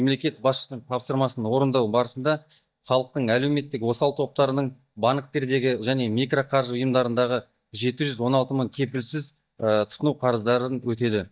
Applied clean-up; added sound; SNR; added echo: neural mask model DeepFilterNet 3.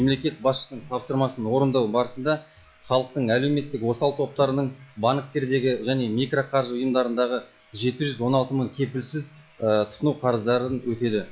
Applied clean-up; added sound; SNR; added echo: classical method log-MMSE.